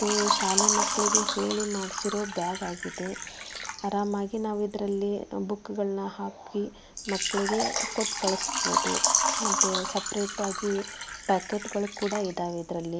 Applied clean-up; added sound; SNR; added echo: none; Water / Liquid; 0 dB; none.